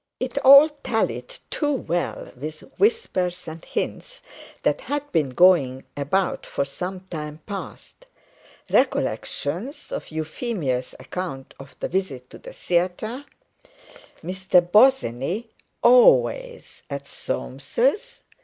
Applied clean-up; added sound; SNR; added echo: none; none; none; none.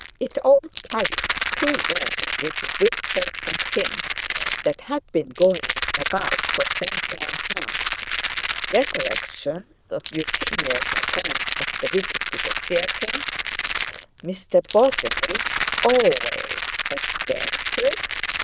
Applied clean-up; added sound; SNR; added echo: neural diffusion model UNIVERSE++.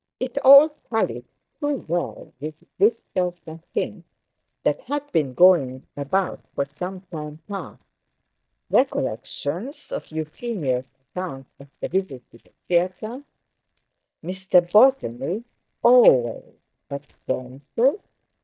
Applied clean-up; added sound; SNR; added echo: neural mask model DeepFilterNet 3.